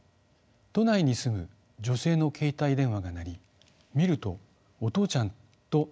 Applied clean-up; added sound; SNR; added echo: none; none; none; none.